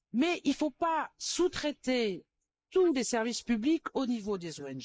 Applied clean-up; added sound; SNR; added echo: neural mask model Resemble Enhance denoiser.